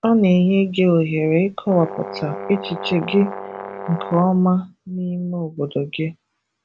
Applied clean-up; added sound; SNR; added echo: none; Brass instrument; 12 dB; none.